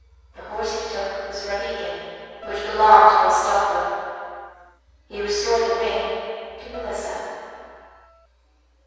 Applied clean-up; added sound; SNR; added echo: none; Keyboard (musical); 20 dB; reverberation time 2.2 s.